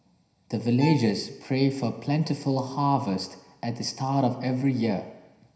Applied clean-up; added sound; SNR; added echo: none; Bowed string instrument; 14 dB; reverberation time 0.9 s.